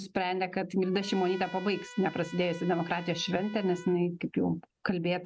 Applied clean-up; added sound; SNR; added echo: none; Trumpet; 18 dB; none.